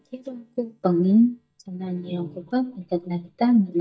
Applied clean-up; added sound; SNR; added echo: neural mask model DeepFilterNet 3.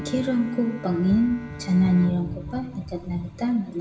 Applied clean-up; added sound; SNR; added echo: none; Bowed string instrument; 15 dB; reverberation time 1.0 s.